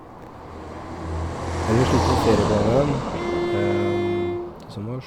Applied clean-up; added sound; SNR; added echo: none; Car passing by + Bowed string instrument; -1 dB; none.